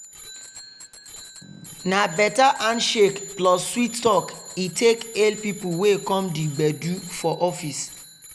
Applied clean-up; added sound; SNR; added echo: none; Bicycle bell; 16 dB; none.